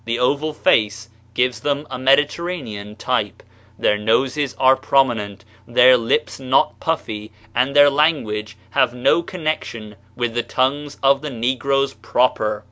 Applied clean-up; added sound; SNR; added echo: none; none; none; none.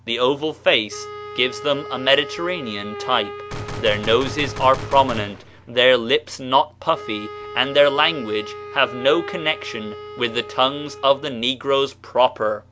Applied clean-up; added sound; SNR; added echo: none; Wind instrument, woodwind instrument + Gunshot, gunfire; 13 dB; none.